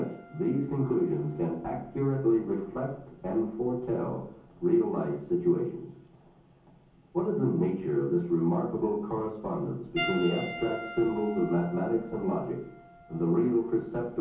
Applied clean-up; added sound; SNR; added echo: none; Piano; 16 dB; reverberation time 0.7 s.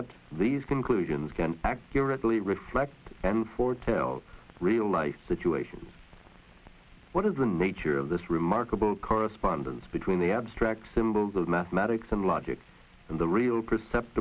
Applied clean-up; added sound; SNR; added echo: none; none; none; none.